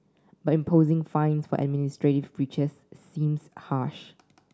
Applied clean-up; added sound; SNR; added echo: none; none; none; none.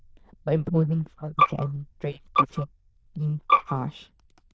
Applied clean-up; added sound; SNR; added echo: neural diffusion model UNIVERSE++.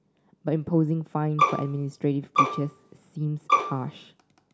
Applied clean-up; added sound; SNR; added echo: none; Bowed string instrument; -3 dB; none.